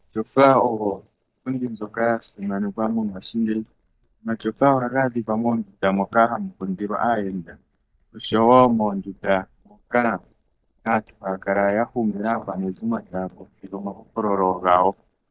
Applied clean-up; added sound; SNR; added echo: neural mask model DeepFilterNet 3.